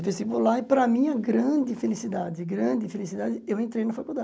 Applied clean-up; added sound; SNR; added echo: none; none; none; none.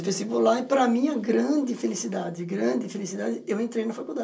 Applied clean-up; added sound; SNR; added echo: none; none; none; reverberation time 0.2 s.